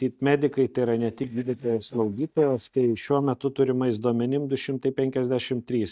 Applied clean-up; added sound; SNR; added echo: neural mask model DeepFilterNet 3.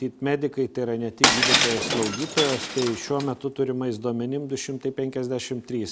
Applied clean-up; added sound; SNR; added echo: none; Shatter; -2 dB; none.